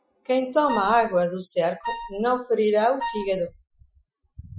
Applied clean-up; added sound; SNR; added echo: classical method Wiener filter.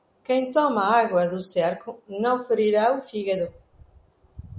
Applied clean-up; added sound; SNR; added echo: none; none; none; none.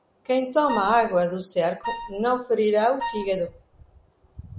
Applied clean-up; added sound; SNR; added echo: none; Wind instrument, woodwind instrument; 10 dB; none.